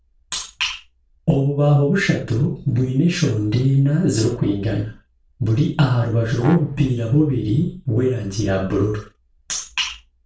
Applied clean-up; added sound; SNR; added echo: none; Brass instrument; 15 dB; reverberation time 0.3 s.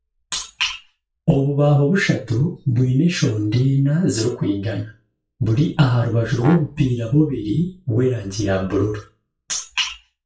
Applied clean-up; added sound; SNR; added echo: classical method WPE with log-MMSE.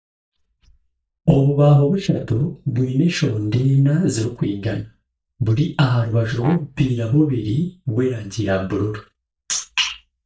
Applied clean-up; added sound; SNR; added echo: neural mask model DeepFilterNet 3.